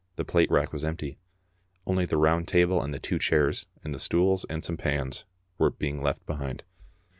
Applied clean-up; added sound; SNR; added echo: none; none; none; none.